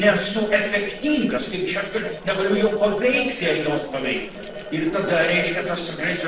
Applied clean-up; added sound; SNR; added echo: neural separator model SepFormer DNS4.